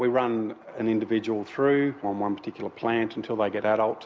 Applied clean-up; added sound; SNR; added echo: none; none; none; none.